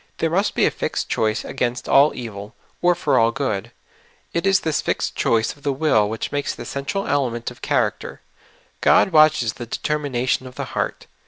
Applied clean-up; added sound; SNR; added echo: none; none; none; none.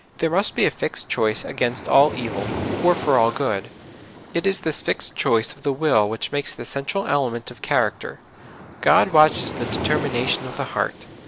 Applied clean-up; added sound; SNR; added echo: none; Waves, surf; 11 dB; none.